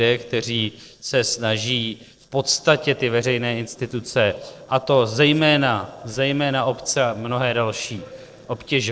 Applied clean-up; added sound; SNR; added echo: neural separator model SepFormer DNS4.